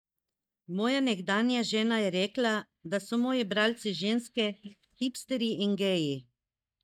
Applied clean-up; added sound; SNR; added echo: neural mask model DeepFilterNet 3.